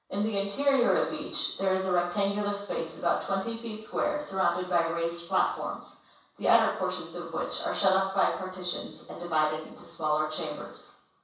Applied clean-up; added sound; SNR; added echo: none; none; none; reverberation time 0.7 s.